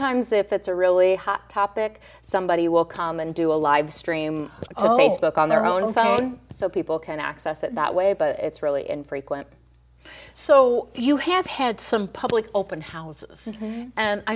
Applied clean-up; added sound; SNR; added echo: none; none; none; none.